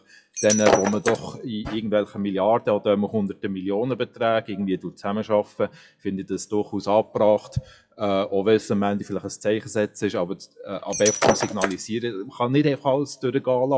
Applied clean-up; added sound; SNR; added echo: classical method WPE with log-MMSE.